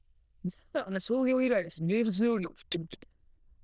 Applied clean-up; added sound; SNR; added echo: neural diffusion model UNIVERSE++.